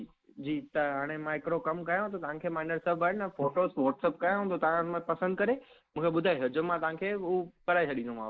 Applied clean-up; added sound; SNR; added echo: neural mask model Resemble Enhance denoiser.